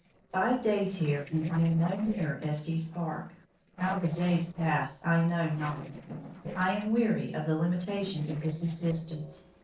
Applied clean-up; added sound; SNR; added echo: neural separator model SepFormer DNS4.